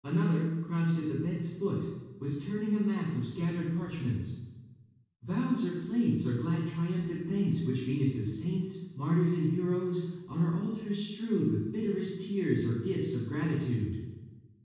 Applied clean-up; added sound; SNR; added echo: none; none; none; reverberation time 1.2 s.